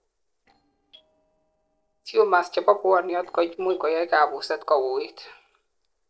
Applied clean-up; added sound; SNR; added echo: neural separator model SepFormer DNS4.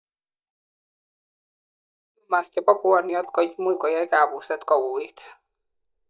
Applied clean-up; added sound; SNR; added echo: neural mask model DeepFilterNet 3.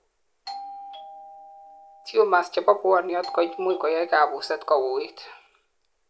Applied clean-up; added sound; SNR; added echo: none; Doorbell; 16 dB; none.